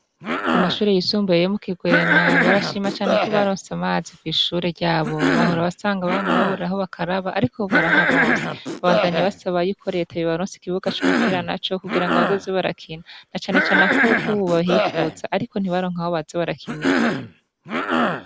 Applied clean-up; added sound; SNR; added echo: none; Cough; 0 dB; none.